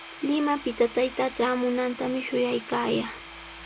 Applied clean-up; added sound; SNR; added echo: none; Tools / Domestic sounds, home sounds; 12 dB; none.